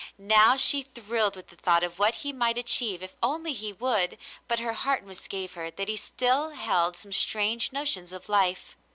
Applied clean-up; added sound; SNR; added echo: none; none; none; none.